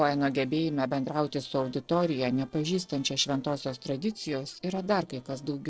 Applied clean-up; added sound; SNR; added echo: neural separator model SepFormer DNS4.